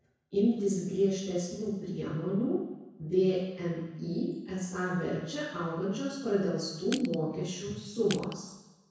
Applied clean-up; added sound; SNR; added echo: none; Crushing; 12 dB; reverberation time 1.1 s.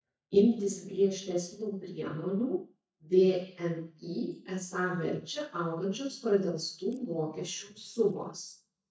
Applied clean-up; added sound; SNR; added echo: neural mask model DeepFilterNet 3.